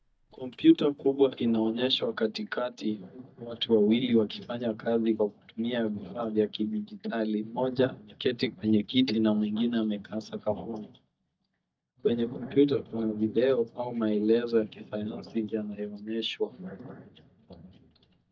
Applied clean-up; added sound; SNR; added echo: neural mask model DeepFilterNet 3.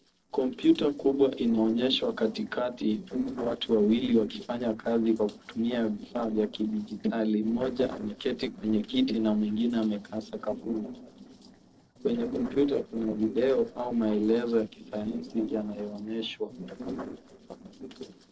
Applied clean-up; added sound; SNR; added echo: neural separator model SepFormer DNS4.